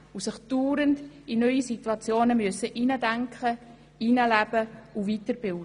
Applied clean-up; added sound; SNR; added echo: none; none; none; none.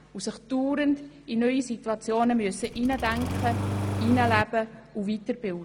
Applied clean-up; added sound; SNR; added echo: none; Engine starting; 3 dB; none.